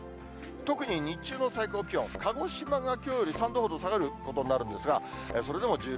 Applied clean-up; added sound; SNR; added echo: none; Thump, thud; 17 dB; none.